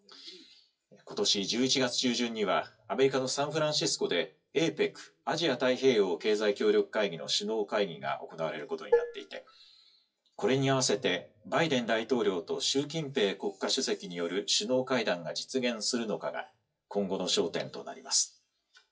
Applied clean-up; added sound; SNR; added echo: classical method WPE with log-MMSE.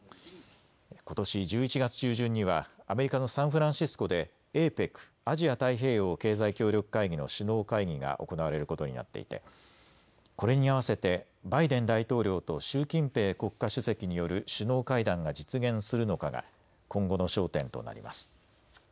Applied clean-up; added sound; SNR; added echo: none; none; none; none.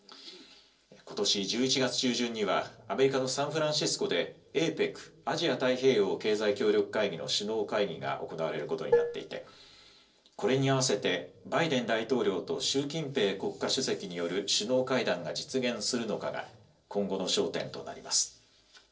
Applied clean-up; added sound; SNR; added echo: neural separator model SepFormer DNS4.